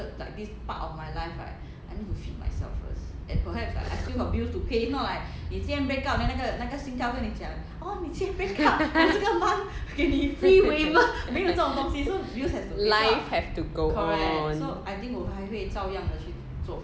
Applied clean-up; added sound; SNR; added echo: none; none; none; none.